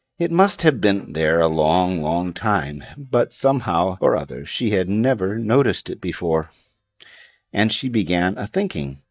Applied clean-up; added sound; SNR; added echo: neural mask model DeepFilterNet 3.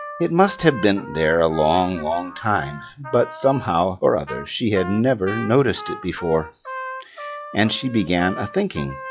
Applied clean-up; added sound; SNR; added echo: classical method log-MMSE.